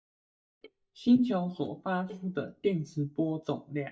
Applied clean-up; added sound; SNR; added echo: neural mask model DeepFilterNet 3.